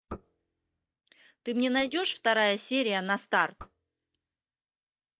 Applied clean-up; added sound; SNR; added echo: neural mask model DeepFilterNet 3.